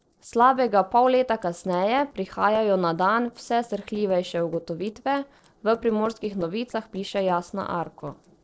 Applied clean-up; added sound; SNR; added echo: neural separator model SepFormer DNS4.